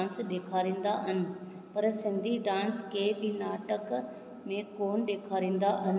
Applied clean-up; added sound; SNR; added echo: none; none; none; none.